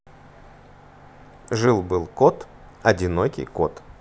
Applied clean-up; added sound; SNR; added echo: none; none; none; none.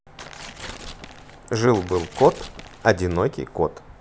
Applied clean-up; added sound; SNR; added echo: none; Tearing; 16 dB; none.